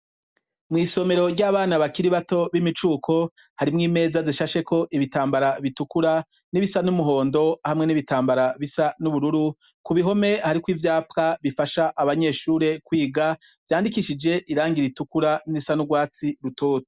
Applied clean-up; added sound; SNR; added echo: none; none; none; none.